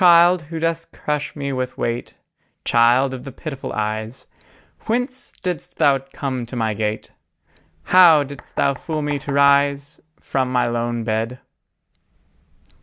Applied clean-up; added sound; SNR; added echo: neural mask model DeepFilterNet 3.